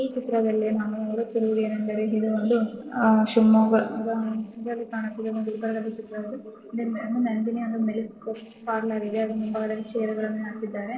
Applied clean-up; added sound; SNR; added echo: neural separator model SepFormer DNS4.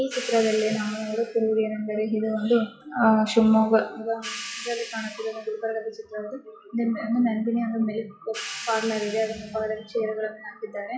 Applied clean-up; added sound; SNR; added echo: classical method WPE with log-MMSE.